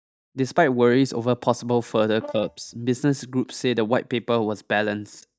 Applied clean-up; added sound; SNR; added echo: neural mask model DeepFilterNet 3.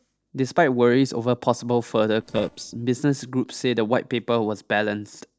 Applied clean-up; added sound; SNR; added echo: neural separator model SepFormer DNS4.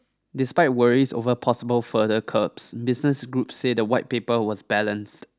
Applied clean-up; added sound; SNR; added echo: none; none; none; none.